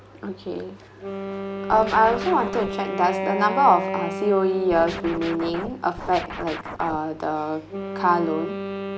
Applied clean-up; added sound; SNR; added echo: none; Wind instrument, woodwind instrument + Scratching (performance technique); 7 dB; none.